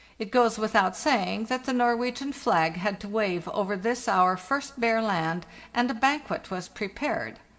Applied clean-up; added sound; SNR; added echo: none; none; none; reverberation time 2.2 s.